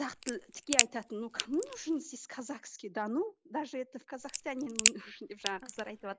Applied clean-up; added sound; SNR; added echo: neural mask model Resemble Enhance denoiser.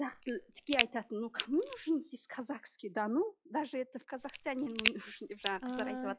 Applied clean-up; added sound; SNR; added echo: classical method log-MMSE.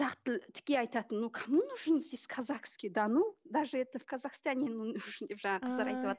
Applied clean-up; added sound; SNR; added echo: none; none; none; none.